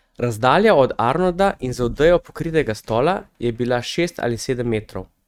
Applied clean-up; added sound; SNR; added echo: neural mask model RNNoise.